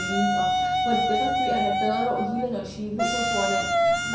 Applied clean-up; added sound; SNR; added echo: none; Wind instrument, woodwind instrument; -4 dB; reverberation time 0.7 s.